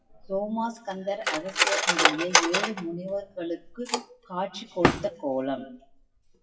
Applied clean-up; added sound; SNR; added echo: classical method WPE with log-MMSE.